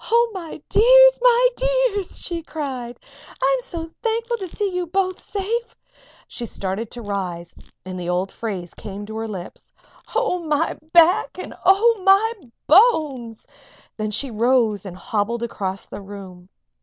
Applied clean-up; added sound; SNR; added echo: none; none; none; none.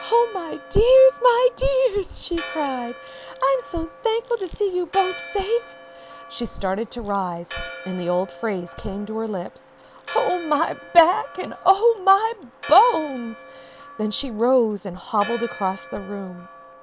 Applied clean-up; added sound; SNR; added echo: none; Church bell; 17 dB; none.